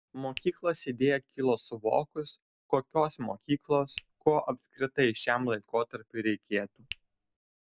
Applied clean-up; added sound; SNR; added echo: none; Finger snapping; 17 dB; none.